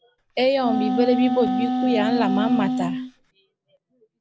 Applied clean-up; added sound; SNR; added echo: none; Wind instrument, woodwind instrument; -1 dB; none.